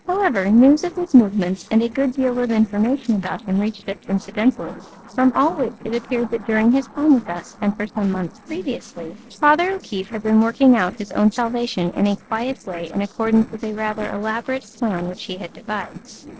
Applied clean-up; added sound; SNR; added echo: neural separator model SepFormer DNS4.